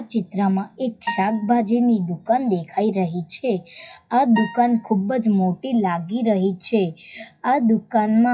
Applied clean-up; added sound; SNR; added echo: classical method WPE with log-MMSE.